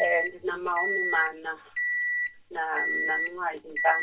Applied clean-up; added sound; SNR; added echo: none; Microwave oven; 0 dB; reverberation time 0.1 s.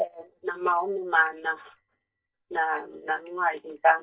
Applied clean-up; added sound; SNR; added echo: neural mask model DeepFilterNet 3.